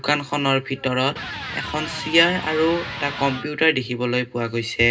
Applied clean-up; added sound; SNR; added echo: none; Electric guitar; 11 dB; reverberation time 0.2 s.